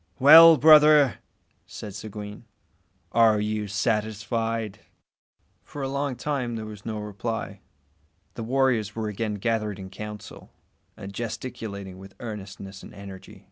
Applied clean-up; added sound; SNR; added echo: none; none; none; none.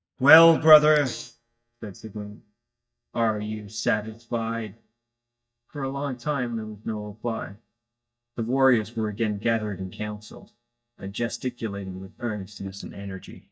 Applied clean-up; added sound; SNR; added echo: neural mask model DeepFilterNet 3.